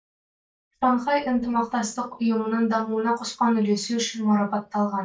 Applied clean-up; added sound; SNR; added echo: neural mask model DeepFilterNet 3.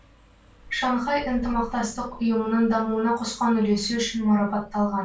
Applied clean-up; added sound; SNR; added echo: none; Car passing by; 19 dB; reverberation time 0.2 s.